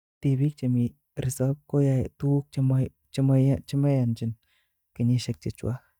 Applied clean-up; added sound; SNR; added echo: neural mask model DeepFilterNet 3.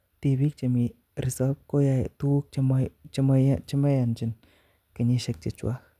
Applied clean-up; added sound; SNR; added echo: none; none; none; none.